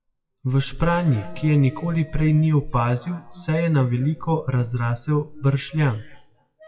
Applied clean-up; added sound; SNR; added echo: classical method WPE with log-MMSE.